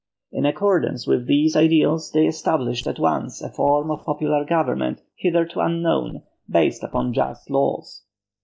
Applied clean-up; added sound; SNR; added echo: neural mask model DeepFilterNet 3.